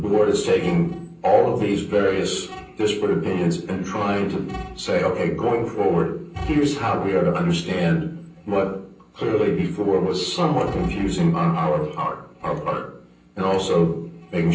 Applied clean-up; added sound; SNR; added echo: none; none; none; reverberation time 0.6 s.